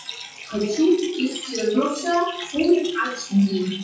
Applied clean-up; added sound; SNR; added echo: classical method WPE with log-MMSE.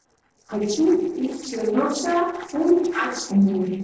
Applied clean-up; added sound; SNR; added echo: neural separator model SepFormer DNS4.